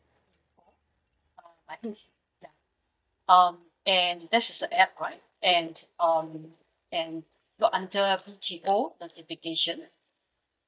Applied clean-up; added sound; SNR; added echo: neural mask model DeepFilterNet 3.